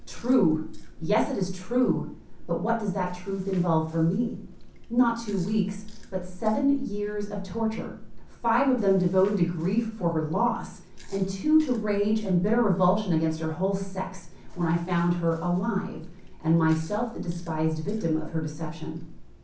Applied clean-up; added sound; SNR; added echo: none; Chewing, mastication; 11 dB; reverberation time 0.6 s.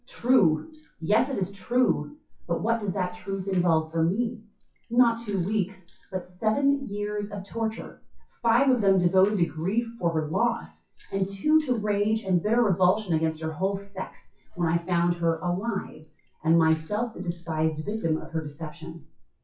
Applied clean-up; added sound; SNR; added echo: classical method WPE with log-MMSE.